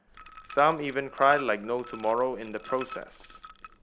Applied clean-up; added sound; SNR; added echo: none; Liquid; 13 dB; none.